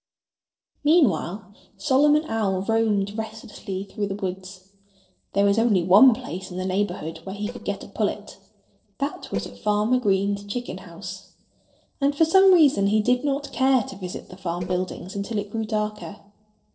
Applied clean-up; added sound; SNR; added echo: neural separator model SepFormer DNS4.